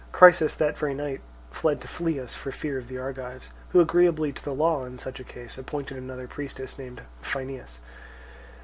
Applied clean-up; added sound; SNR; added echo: none; none; none; none.